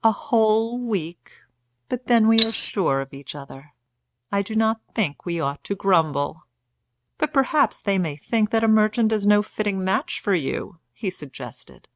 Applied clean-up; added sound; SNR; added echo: neural mask model RNNoise.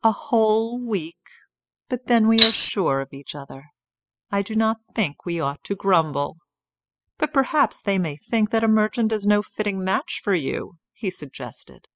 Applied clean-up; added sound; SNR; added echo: classical method spectral subtraction.